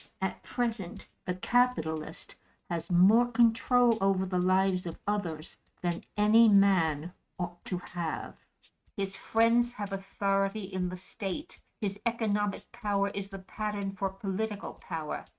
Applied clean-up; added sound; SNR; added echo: neural mask model RNNoise.